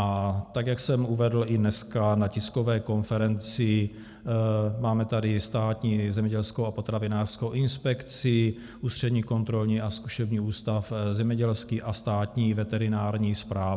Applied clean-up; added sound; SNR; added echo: none; none; none; none.